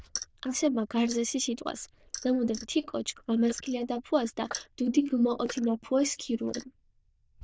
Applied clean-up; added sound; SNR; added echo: neural diffusion model UNIVERSE++.